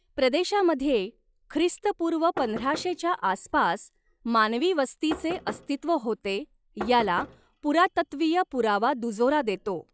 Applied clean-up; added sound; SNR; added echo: classical method log-MMSE.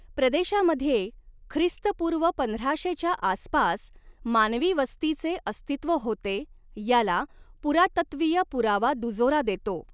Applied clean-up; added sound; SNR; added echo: none; none; none; none.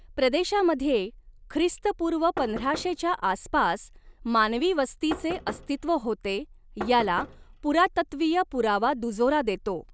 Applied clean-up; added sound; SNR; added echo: none; Knock; 14 dB; none.